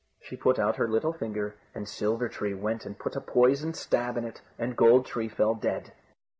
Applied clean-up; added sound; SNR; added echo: none; none; none; none.